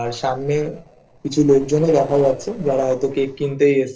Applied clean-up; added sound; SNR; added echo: neural separator model SepFormer DNS4.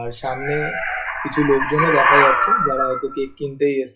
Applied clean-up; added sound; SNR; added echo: classical method WPE with log-MMSE.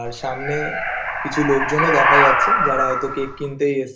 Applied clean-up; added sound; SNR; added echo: none; Animal; -3 dB; reverberation time 0.3 s.